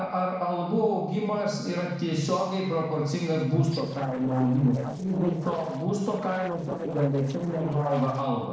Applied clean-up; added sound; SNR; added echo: neural separator model SepFormer DNS4.